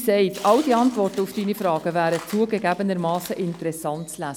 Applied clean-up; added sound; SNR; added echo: none; Tearing; 19 dB; none.